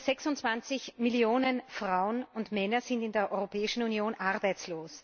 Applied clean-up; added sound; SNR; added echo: none; none; none; none.